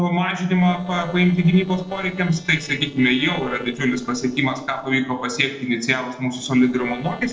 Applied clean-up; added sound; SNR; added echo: neural separator model SepFormer DNS4.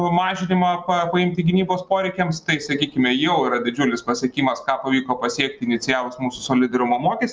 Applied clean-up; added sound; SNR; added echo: none; none; none; none.